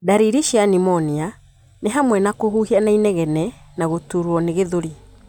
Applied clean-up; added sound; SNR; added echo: none; none; none; none.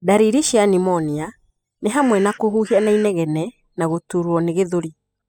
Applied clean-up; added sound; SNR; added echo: classical method spectral subtraction.